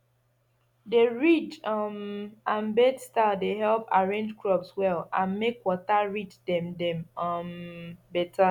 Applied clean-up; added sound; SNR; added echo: none; none; none; none.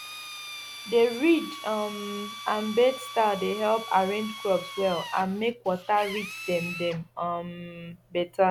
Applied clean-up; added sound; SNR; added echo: none; Drill; 13 dB; none.